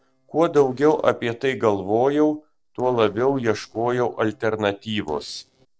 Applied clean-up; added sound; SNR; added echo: neural separator model SepFormer DNS4.